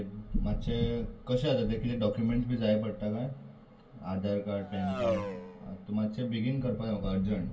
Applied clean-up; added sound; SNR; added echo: none; Race car, auto racing; 5 dB; reverberation time 0.2 s.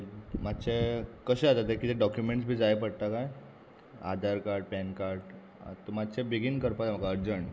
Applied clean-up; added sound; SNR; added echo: none; none; none; none.